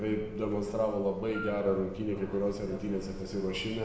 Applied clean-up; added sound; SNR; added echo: none; Wind instrument, woodwind instrument; 13 dB; reverberation time 0.9 s.